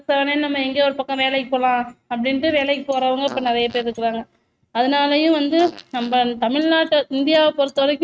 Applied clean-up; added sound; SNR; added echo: neural mask model RNNoise.